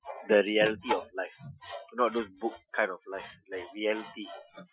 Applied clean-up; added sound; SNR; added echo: classical method Wiener filter.